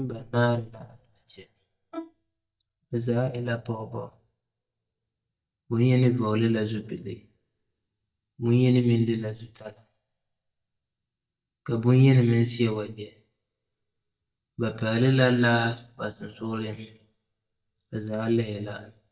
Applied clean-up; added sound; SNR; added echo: neural mask model DeepFilterNet 3.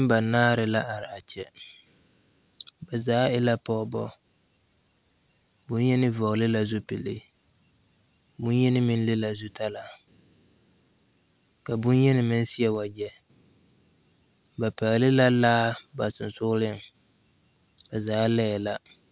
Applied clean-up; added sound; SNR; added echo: none; none; none; none.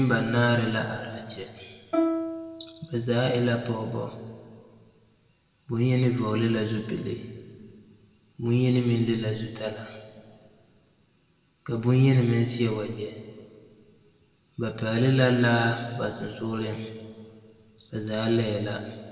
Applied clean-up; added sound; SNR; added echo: none; Plucked string instrument; 3 dB; reverberation time 1.7 s.